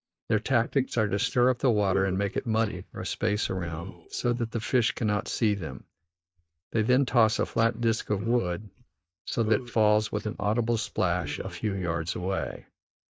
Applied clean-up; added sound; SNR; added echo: neural mask model DeepFilterNet 3.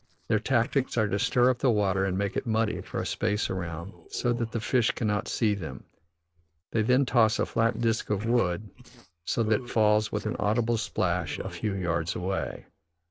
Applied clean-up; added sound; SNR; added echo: neural separator model SepFormer DNS4.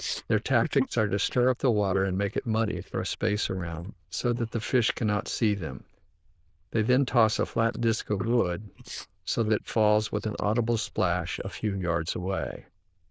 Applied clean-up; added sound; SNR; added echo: neural diffusion model UNIVERSE++.